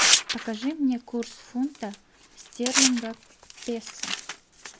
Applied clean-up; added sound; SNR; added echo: none; Tearing; -2 dB; none.